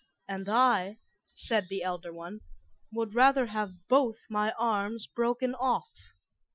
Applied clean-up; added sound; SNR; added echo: classical method Wiener filter.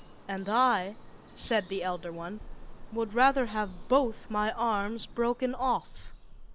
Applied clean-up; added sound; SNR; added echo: none; Bird vocalization, bird call, bird song; 12 dB; none.